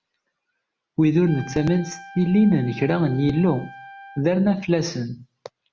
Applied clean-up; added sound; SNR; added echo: none; Trumpet; 19 dB; none.